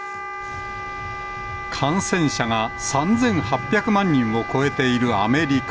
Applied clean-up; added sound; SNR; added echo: none; Wind instrument, woodwind instrument; 9 dB; none.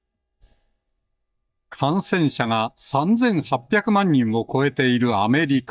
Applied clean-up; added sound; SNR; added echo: neural mask model DeepFilterNet 3.